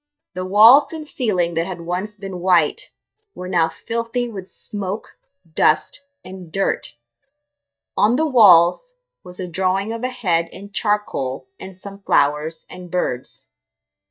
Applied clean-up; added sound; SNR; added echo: neural mask model DeepFilterNet 3.